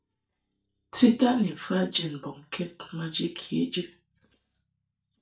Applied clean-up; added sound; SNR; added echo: neural mask model DeepFilterNet 3.